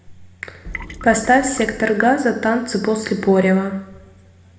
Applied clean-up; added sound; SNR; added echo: none; Trickle, dribble / Water tap, faucet; 14 dB; reverberation time 0.9 s.